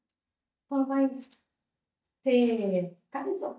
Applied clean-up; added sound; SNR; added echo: neural mask model DeepFilterNet 3.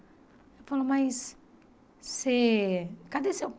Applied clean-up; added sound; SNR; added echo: none; none; none; none.